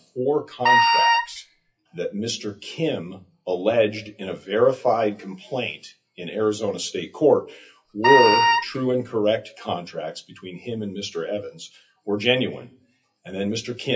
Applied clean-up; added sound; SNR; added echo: classical method WPE with log-MMSE.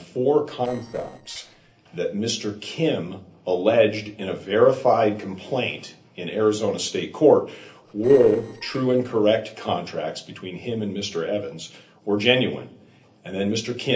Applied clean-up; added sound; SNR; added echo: neural separator model SepFormer DNS4.